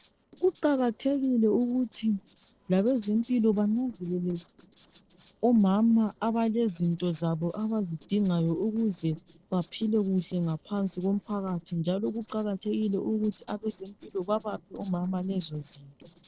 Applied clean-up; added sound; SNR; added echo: neural separator model SepFormer DNS4.